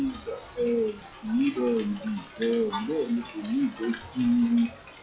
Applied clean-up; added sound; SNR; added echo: classical method log-MMSE.